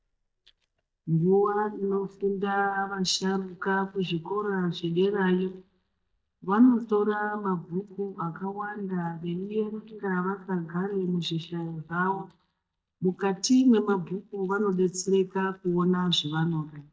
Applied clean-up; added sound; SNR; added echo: neural mask model DeepFilterNet 3.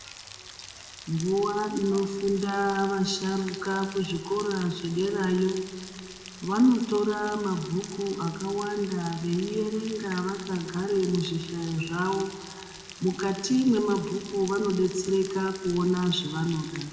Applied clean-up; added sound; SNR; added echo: none; Rain; 17 dB; reverberation time 1.9 s.